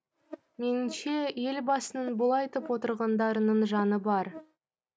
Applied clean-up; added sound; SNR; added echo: none; Buzz; 20 dB; none.